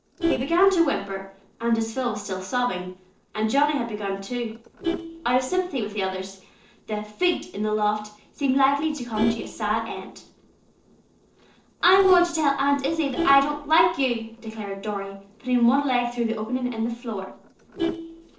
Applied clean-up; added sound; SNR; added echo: neural separator model SepFormer DNS4.